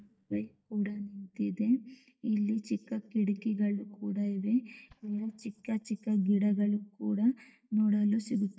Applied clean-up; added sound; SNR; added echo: neural mask model DeepFilterNet 3.